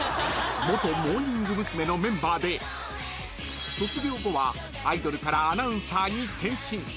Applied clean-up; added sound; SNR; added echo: none; none; none; none.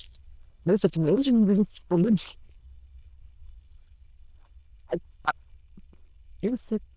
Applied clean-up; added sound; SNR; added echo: neural diffusion model UNIVERSE++.